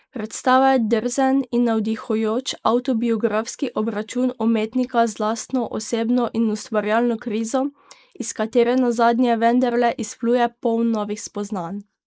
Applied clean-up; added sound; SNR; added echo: neural mask model Resemble Enhance denoiser.